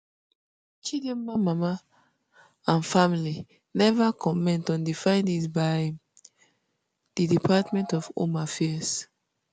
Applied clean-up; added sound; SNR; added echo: none; Piano; 17 dB; none.